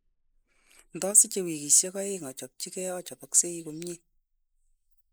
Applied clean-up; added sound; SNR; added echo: neural mask model Resemble Enhance denoiser.